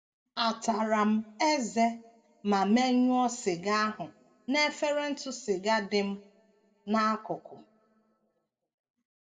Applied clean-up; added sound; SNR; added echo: none; none; none; reverberation time 0.7 s.